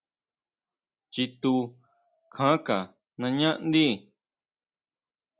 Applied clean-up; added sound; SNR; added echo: none; none; none; none.